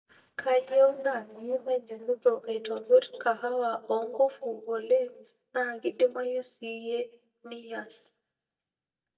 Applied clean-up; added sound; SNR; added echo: neural mask model DeepFilterNet 3.